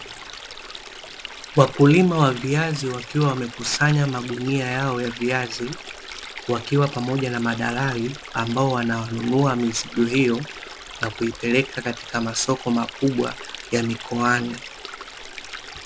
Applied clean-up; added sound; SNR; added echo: none; Stream; 14 dB; none.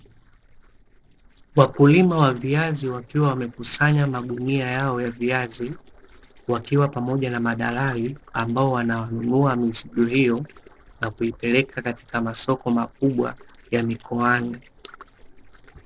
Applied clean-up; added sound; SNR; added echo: neural separator model SepFormer DNS4.